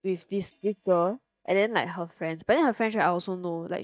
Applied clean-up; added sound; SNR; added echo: neural mask model DeepFilterNet 3.